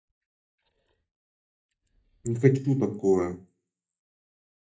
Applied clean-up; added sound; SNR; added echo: neural mask model DeepFilterNet 3.